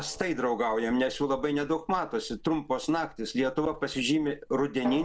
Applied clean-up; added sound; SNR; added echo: none; Drum + Writing; 17 dB; none.